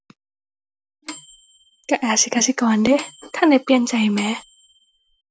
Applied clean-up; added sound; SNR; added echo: none; Microwave oven / Bell; 20 dB; none.